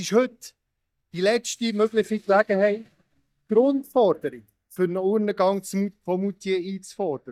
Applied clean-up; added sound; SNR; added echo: neural mask model DeepFilterNet 3.